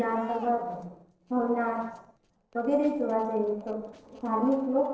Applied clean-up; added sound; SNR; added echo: neural separator model SepFormer DNS4.